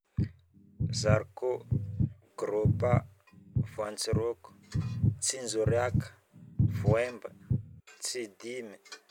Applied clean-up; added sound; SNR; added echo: none; Bass guitar; -3 dB; none.